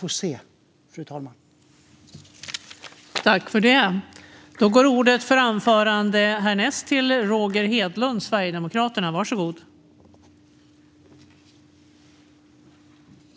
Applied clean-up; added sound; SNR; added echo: none; none; none; none.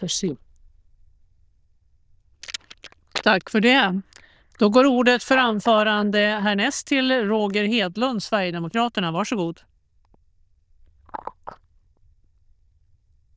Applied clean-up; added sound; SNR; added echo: neural diffusion model UNIVERSE++.